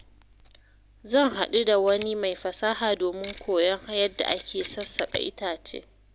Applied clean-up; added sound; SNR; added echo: none; Mechanisms; 17 dB; none.